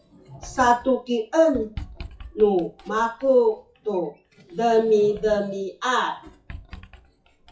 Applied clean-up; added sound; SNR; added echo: classical method WPE with log-MMSE.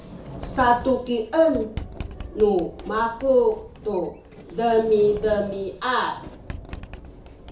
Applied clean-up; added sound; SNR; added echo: none; Sliding door; 14 dB; reverberation time 0.6 s.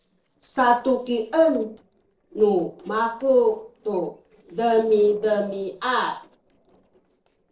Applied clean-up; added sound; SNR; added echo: neural separator model SepFormer DNS4.